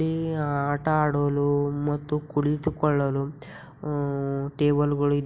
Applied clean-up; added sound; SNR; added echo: none; none; none; none.